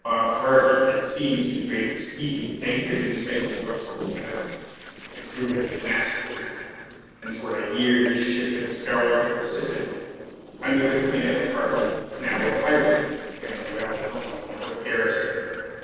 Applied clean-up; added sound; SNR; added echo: neural separator model SepFormer DNS4.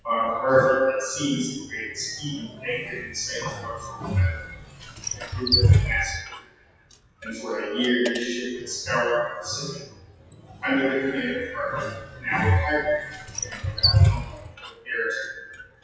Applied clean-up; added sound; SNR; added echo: classical method WPE with log-MMSE.